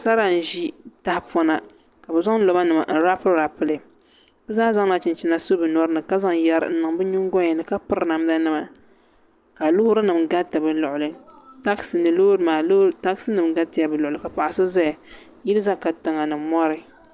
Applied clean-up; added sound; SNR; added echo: none; none; none; none.